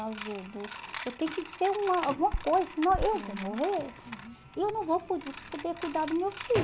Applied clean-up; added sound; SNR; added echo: none; Drawer open or close + Coin (dropping); 11 dB; none.